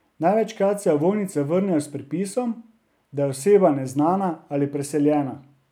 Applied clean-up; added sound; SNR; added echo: none; none; none; none.